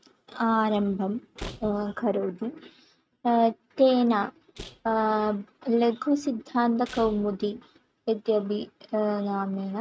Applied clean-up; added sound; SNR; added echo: neural mask model RNNoise.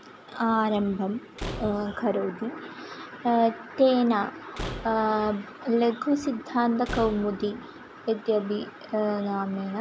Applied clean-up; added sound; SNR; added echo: none; Slam; 13 dB; none.